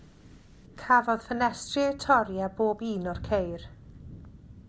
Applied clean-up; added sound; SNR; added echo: none; Thunder / Rain; 17 dB; none.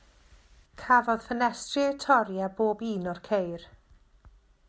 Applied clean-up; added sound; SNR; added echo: none; none; none; none.